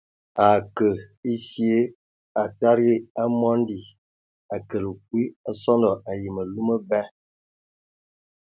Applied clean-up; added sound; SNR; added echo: none; none; none; none.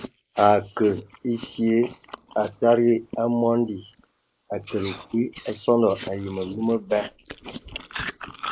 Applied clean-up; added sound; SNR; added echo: neural mask model Resemble Enhance denoiser.